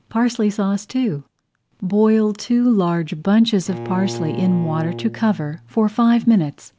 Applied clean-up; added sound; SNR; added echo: none; Bowed string instrument; 12 dB; none.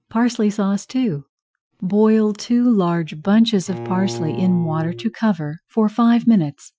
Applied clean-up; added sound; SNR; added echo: classical method Wiener filter.